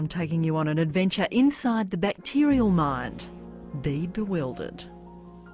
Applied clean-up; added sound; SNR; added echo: none; none; none; none.